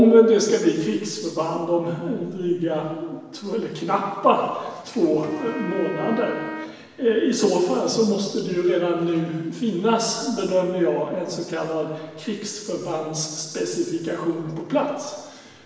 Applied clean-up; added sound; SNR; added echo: none; Wind instrument, woodwind instrument; 12 dB; reverberation time 1.3 s.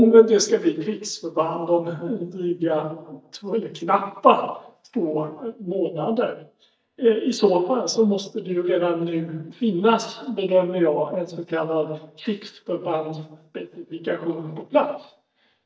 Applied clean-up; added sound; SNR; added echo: neural mask model DeepFilterNet 3.